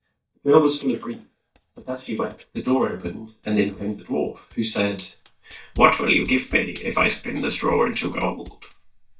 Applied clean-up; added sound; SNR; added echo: neural mask model DeepFilterNet 3.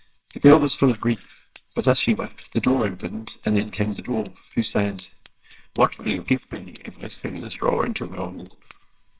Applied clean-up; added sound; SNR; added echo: neural separator model SepFormer WHAMR!.